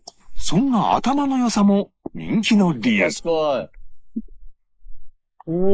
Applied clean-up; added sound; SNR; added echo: neural mask model Resemble Enhance denoiser.